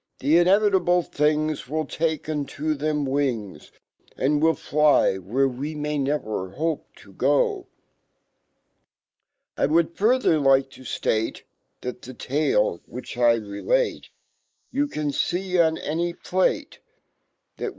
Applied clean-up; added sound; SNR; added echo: neural mask model Resemble Enhance denoiser.